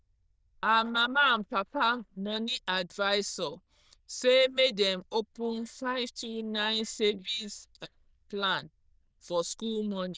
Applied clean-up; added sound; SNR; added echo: neural diffusion model UNIVERSE++.